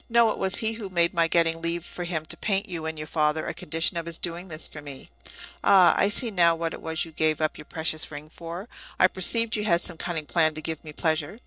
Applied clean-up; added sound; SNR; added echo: neural separator model SepFormer DNS4.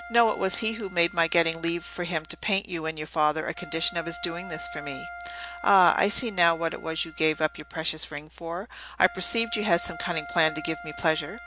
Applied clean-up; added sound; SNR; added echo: none; Wind instrument, woodwind instrument; 15 dB; none.